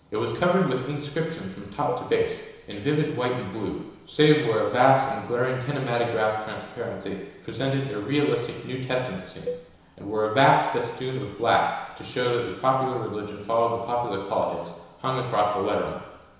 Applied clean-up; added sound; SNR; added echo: none; Cowbell; 15 dB; reverberation time 1.0 s.